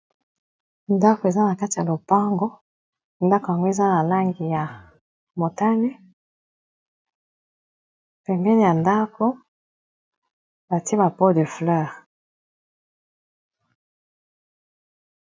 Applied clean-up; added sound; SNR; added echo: neural mask model RNNoise.